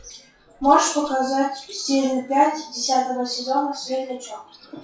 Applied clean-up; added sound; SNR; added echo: classical method WPE with log-MMSE.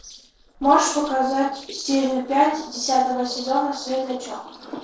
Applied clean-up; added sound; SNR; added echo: neural separator model SepFormer DNS4.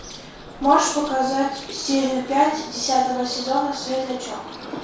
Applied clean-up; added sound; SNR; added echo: none; Bird; 15 dB; reverberation time 0.6 s.